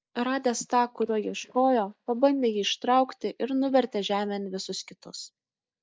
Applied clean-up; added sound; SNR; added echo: neural mask model DeepFilterNet 3.